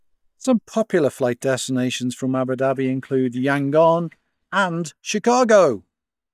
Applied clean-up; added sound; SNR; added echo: neural mask model DeepFilterNet 3.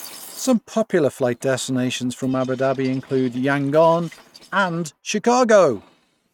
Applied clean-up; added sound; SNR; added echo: neural mask model RNNoise.